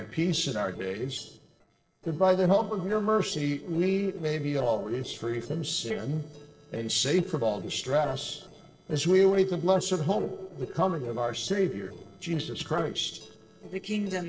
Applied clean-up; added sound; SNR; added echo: neural separator model SepFormer DNS4.